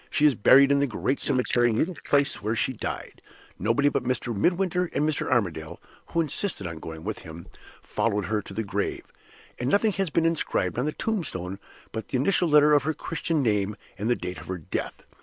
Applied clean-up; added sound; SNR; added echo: neural mask model Resemble Enhance denoiser.